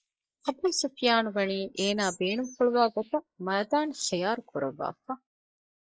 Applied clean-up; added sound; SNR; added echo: neural mask model Resemble Enhance denoiser.